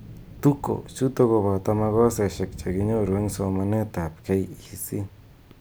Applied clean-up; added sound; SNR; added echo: none; Thunder / Rain; 17 dB; none.